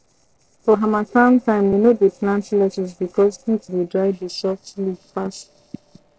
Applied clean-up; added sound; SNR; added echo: neural separator model SepFormer DNS4.